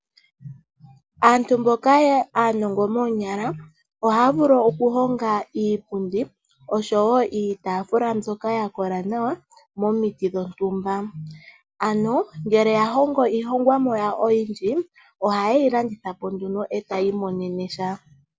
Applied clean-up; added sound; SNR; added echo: none; none; none; none.